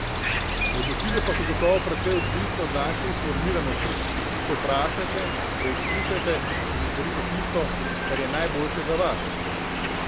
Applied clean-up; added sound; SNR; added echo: none; Cricket; -2 dB; none.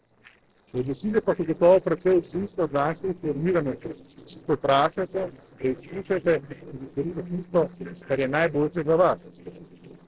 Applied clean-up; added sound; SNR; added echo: neural separator model SepFormer DNS4.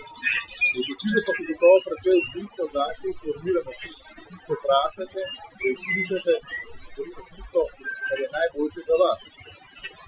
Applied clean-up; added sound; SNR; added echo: classical method Wiener filter.